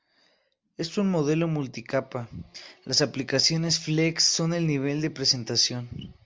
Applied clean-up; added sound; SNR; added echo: none; none; none; none.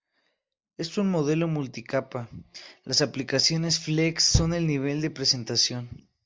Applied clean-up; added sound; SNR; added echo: neural mask model DeepFilterNet 3.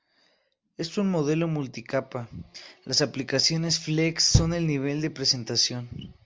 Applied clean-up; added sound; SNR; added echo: none; Knock; 1 dB; none.